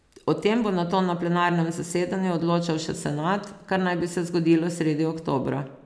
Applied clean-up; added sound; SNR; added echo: none; none; none; none.